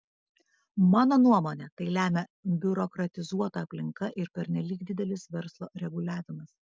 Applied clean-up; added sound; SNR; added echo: none; none; none; none.